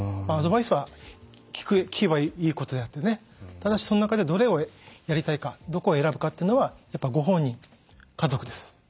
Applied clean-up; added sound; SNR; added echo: none; none; none; none.